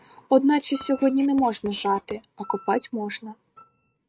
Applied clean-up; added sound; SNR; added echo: neural mask model RNNoise.